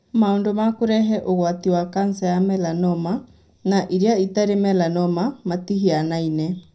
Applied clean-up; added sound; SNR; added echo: none; none; none; reverberation time 0.4 s.